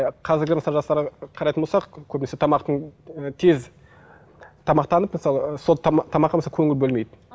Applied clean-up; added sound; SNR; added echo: none; none; none; none.